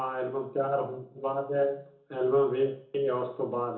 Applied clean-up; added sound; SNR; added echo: none; none; none; reverberation time 0.8 s.